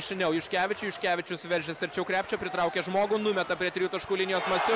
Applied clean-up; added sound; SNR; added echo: none; none; none; none.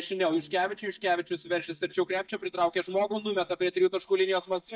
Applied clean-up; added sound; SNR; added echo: neural mask model DeepFilterNet 3.